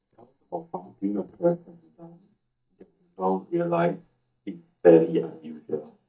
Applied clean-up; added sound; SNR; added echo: neural mask model DeepFilterNet 3.